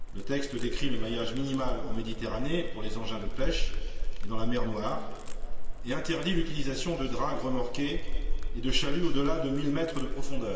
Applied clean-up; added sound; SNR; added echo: none; Crackle; -5 dB; reverberation time 2.3 s.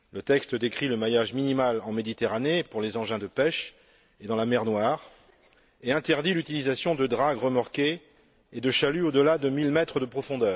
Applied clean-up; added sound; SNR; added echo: none; none; none; none.